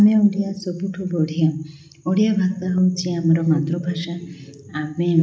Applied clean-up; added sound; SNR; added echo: none; none; none; none.